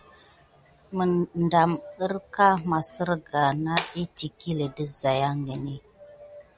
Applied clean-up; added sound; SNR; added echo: none; none; none; none.